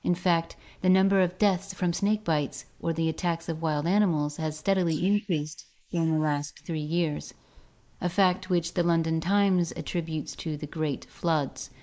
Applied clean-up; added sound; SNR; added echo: neural mask model Resemble Enhance denoiser.